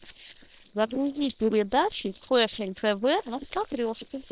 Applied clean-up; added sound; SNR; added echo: neural separator model SepFormer WHAM!.